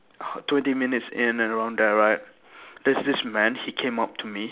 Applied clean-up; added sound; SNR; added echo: none; none; none; none.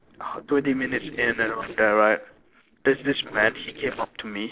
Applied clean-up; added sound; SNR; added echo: neural separator model SepFormer DNS4.